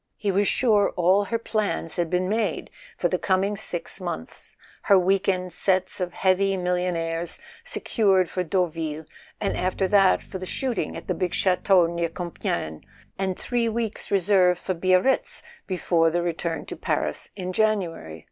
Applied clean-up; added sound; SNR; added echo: none; Bowed string instrument; 17 dB; none.